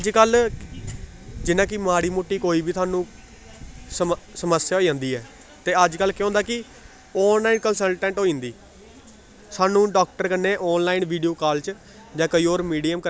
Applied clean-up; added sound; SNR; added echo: none; none; none; none.